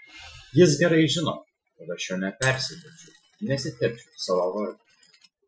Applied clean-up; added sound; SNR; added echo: classical method Wiener filter.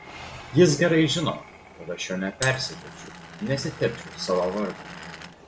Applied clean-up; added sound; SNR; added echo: none; Glass; 15 dB; none.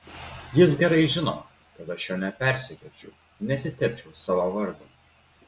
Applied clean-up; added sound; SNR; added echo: none; none; none; none.